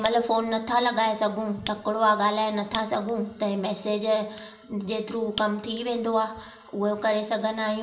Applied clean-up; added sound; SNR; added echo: none; Fire; 16 dB; reverberation time 0.6 s.